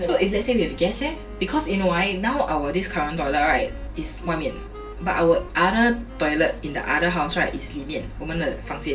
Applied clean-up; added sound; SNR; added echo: none; Wind instrument, woodwind instrument; 20 dB; reverberation time 0.2 s.